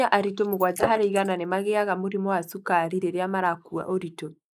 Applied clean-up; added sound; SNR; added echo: neural mask model Resemble Enhance denoiser.